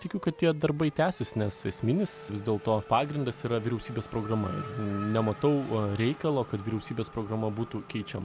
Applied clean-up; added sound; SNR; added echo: none; Race car, auto racing / Accelerating, revving, vroom; 16 dB; none.